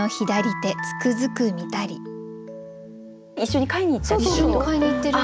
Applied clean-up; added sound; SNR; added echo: none; none; none; none.